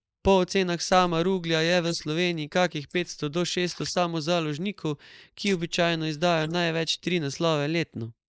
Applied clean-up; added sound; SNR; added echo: neural mask model Resemble Enhance denoiser.